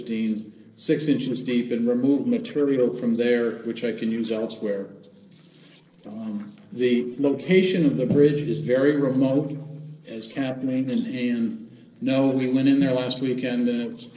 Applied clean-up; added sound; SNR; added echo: neural separator model SepFormer DNS4.